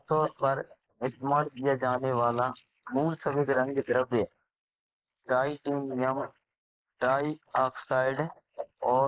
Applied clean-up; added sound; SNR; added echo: neural mask model Resemble Enhance denoiser.